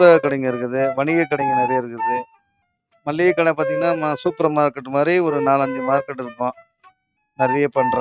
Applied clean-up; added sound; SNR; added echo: neural mask model RNNoise.